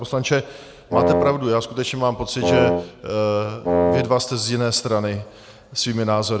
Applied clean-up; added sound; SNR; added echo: none; Wind instrument, woodwind instrument; -2 dB; none.